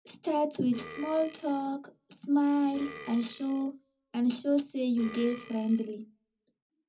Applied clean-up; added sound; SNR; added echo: none; Burping, eructation; 18 dB; reverberation time 0.4 s.